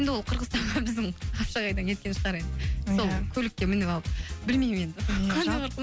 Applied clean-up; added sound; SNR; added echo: none; none; none; none.